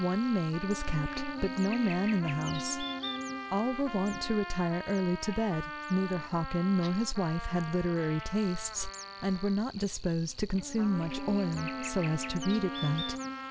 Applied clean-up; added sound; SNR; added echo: none; Buzz + Trumpet; 8 dB; none.